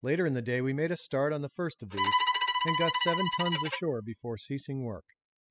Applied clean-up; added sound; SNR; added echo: classical method spectral subtraction.